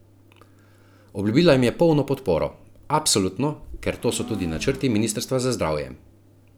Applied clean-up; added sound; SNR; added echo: none; Domestic sounds, home sounds; 18 dB; none.